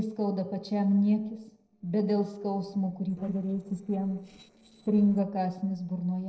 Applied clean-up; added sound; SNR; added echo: neural separator model SepFormer DNS4.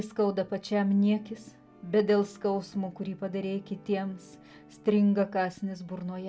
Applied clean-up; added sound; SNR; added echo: none; none; none; none.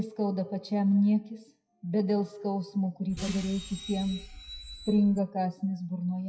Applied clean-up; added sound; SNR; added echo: classical method WPE with log-MMSE.